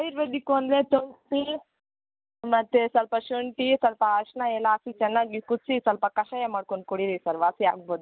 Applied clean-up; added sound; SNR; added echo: none; none; none; none.